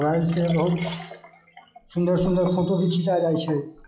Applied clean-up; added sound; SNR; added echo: classical method log-MMSE.